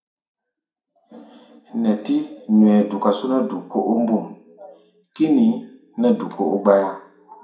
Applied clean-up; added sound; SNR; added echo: none; none; none; reverberation time 0.5 s.